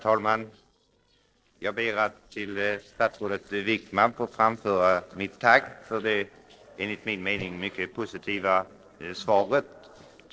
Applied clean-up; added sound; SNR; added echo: neural separator model SepFormer DNS4.